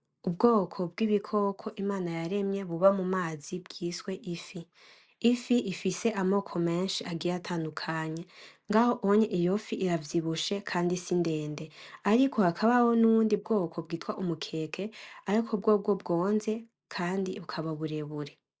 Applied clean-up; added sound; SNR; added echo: neural mask model Resemble Enhance denoiser.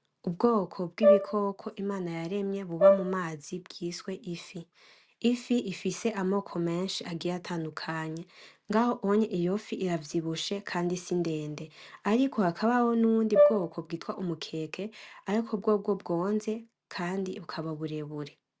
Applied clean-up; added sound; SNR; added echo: none; Brass instrument; -3 dB; none.